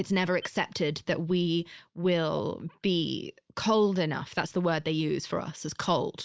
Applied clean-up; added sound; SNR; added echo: none; none; none; none.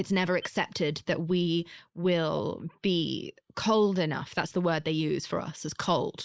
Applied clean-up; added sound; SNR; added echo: neural mask model Resemble Enhance denoiser.